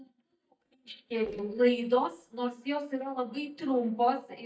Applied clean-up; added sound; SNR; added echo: neural mask model DeepFilterNet 3.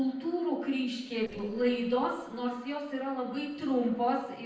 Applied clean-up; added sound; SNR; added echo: neural separator model SepFormer DNS4.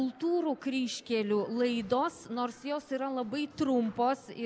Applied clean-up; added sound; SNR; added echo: none; none; none; none.